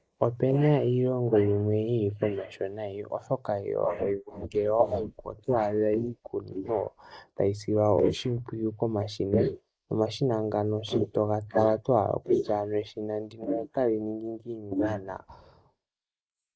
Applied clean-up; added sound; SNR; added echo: neural mask model Resemble Enhance denoiser.